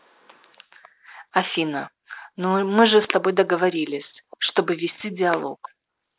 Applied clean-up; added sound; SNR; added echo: none; none; none; none.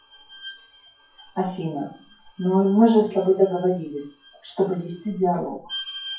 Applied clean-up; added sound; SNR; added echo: classical method WPE with log-MMSE.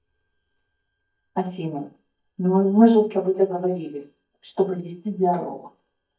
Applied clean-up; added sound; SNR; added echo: neural mask model DeepFilterNet 3.